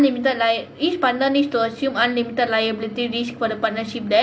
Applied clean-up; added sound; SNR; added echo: none; none; none; none.